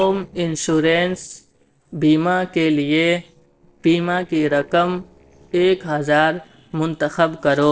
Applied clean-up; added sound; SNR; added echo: neural separator model SepFormer DNS4.